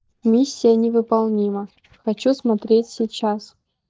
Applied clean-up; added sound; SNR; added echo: neural mask model DeepFilterNet 3.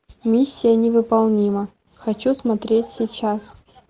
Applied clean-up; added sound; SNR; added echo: none; none; none; none.